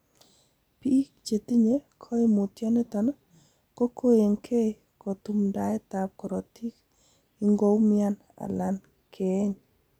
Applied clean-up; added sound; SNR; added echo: none; none; none; none.